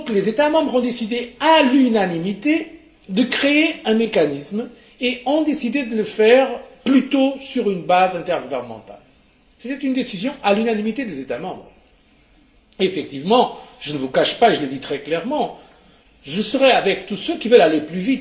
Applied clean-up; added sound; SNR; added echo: none; none; none; reverberation time 0.5 s.